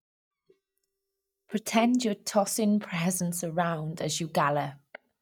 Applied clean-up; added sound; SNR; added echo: neural mask model DeepFilterNet 3.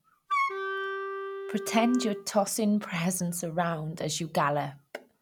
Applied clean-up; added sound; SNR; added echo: none; Wind instrument, woodwind instrument; 3 dB; none.